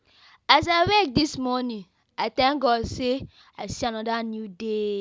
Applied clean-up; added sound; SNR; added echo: none; none; none; none.